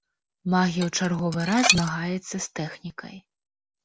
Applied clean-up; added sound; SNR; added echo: none; Dishes, pots, and pans; 1 dB; none.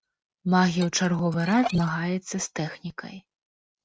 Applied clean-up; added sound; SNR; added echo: neural mask model RNNoise.